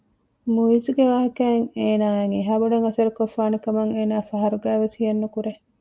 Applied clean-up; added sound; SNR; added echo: none; none; none; none.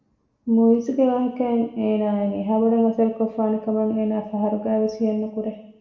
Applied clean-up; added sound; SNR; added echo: none; none; none; reverberation time 0.8 s.